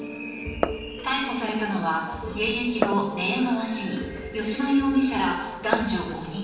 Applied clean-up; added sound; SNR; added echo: none; Glass; 9 dB; reverberation time 0.9 s.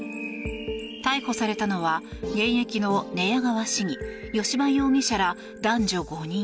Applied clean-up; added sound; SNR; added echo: none; none; none; none.